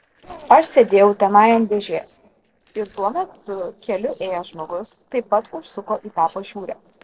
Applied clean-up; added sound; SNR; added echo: neural separator model SepFormer DNS4.